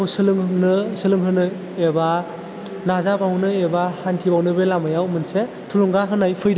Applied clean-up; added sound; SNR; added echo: none; none; none; none.